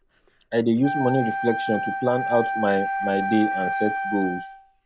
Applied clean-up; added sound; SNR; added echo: none; Wind instrument, woodwind instrument; 3 dB; none.